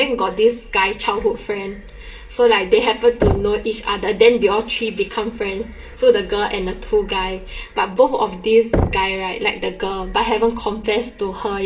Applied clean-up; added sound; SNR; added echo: none; Knock; 8 dB; reverberation time 0.4 s.